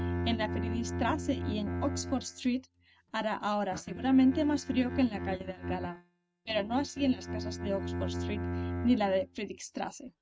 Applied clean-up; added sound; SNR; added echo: neural mask model RNNoise.